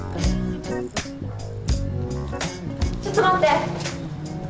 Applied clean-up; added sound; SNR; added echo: none; Bell / Train; 18 dB; none.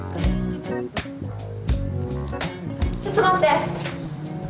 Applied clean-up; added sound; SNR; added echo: none; none; none; none.